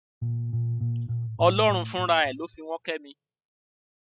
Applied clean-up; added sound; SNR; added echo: classical method spectral subtraction.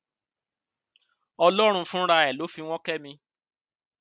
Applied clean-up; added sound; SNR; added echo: none; none; none; none.